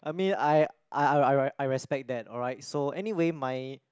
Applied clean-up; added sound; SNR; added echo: none; none; none; none.